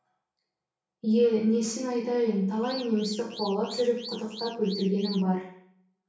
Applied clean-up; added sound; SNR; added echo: none; Alarm / Car; 13 dB; reverberation time 0.6 s.